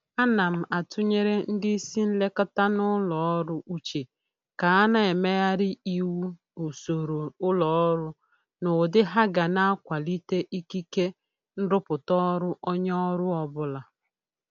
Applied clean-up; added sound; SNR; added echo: none; none; none; none.